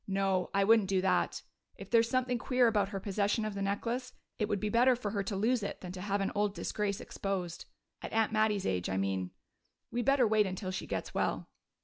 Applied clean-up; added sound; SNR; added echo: none; none; none; none.